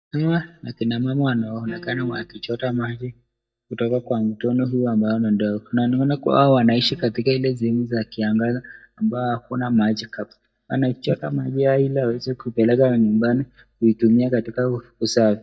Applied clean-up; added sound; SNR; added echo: neural mask model DeepFilterNet 3.